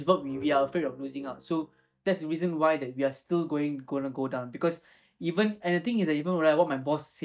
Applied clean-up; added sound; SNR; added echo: neural mask model DeepFilterNet 3.